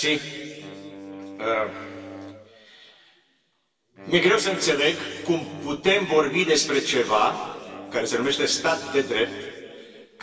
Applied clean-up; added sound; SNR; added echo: none; Wind instrument, woodwind instrument; 17 dB; reverberation time 2.4 s.